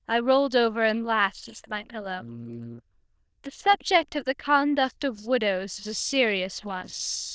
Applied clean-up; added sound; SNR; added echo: neural diffusion model UNIVERSE++.